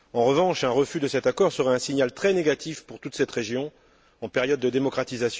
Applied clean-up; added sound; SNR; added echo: none; none; none; none.